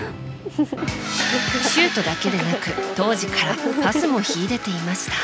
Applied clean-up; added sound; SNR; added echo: none; Bowed string instrument; 14 dB; none.